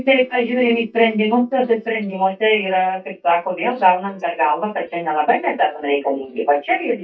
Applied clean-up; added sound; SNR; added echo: neural mask model DeepFilterNet 3.